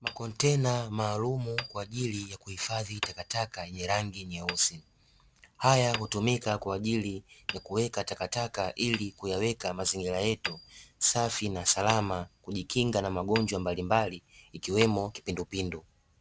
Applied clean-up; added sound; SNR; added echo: none; Hammer; 14 dB; none.